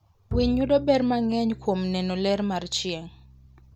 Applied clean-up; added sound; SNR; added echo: none; Bowed string instrument; 12 dB; none.